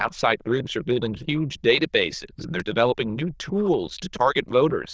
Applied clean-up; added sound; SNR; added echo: neural diffusion model UNIVERSE++.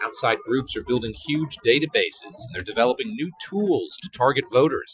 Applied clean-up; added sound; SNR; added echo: classical method Wiener filter.